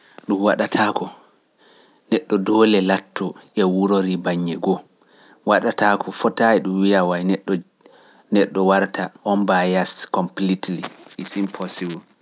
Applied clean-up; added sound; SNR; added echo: none; none; none; none.